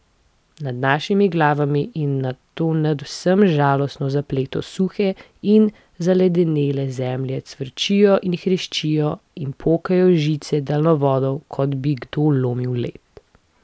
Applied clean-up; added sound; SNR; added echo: none; none; none; none.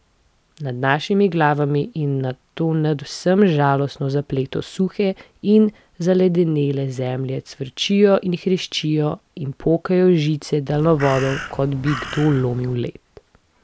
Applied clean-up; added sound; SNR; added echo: none; Crow; 12 dB; none.